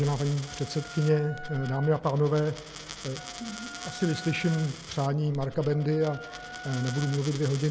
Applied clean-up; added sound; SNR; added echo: none; Coin (dropping) + Wind instrument, woodwind instrument; 14 dB; none.